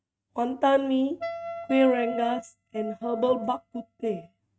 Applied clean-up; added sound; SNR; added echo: neural mask model RNNoise.